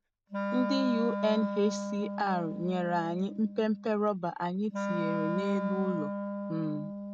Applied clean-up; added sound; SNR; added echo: none; Wind instrument, woodwind instrument; 4 dB; none.